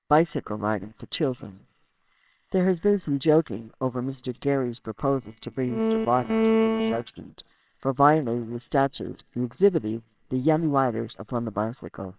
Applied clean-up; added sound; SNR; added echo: neural separator model SepFormer WHAMR!.